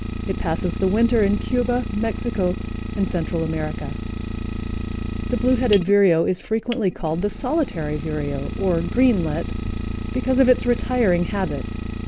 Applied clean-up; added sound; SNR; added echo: none; Idling; 5 dB; none.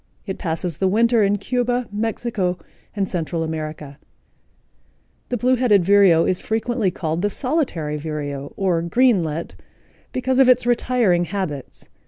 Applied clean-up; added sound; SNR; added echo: none; none; none; none.